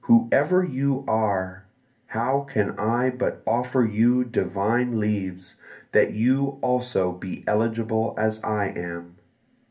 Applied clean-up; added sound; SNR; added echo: none; none; none; reverberation time 0.3 s.